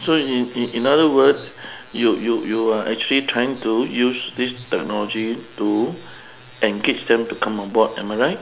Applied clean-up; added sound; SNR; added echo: none; none; none; none.